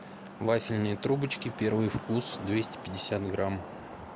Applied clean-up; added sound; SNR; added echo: none; Traffic noise, roadway noise; 12 dB; none.